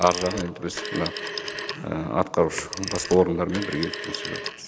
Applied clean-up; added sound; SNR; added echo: none; Telephone; 8 dB; none.